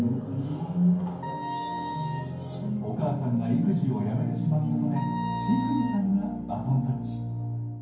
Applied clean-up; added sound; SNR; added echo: none; Wind instrument, woodwind instrument; 8 dB; reverberation time 0.9 s.